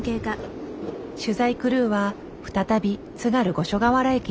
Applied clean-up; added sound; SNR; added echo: none; none; none; none.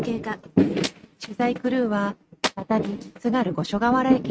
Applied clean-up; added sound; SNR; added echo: neural mask model RNNoise.